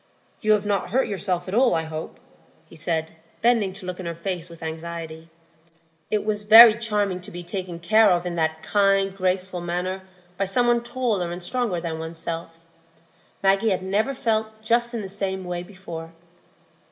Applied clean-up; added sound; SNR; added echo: none; none; none; reverberation time 1.0 s.